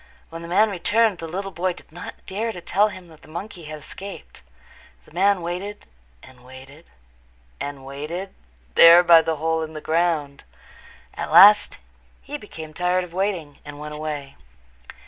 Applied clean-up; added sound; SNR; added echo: none; none; none; none.